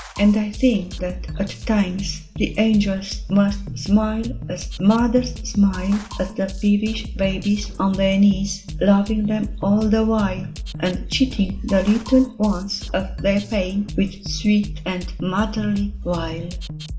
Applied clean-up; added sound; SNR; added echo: none; Drum kit; 10 dB; reverberation time 0.5 s.